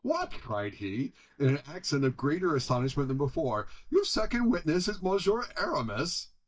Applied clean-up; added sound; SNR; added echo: neural mask model DeepFilterNet 3.